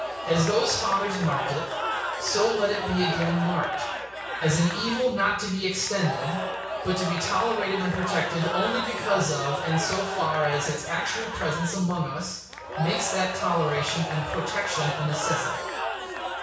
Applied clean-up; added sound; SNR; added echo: none; Crowd / Cheering; 4 dB; reverberation time 0.6 s.